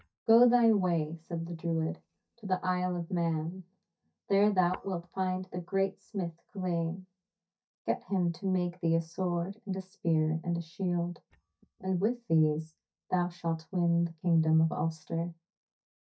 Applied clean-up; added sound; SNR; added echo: neural mask model DeepFilterNet 3.